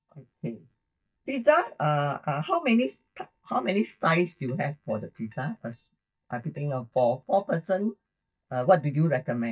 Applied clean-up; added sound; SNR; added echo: neural mask model DeepFilterNet 3.